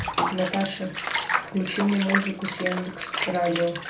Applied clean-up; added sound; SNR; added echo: none; Bathtub (filling or washing) / Water; 2 dB; reverberation time 0.3 s.